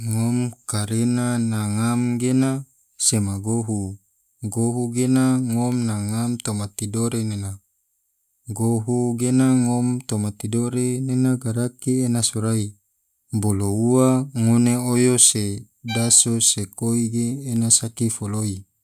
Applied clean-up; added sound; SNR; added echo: none; Bowed string instrument; 18 dB; none.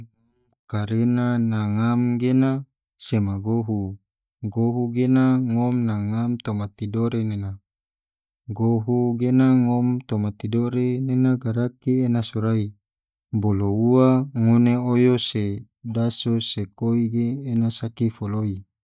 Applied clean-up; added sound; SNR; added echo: neural mask model DeepFilterNet 3.